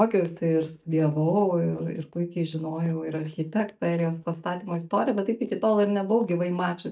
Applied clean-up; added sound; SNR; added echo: neural mask model DeepFilterNet 3.